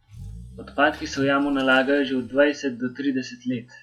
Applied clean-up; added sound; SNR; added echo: classical method log-MMSE.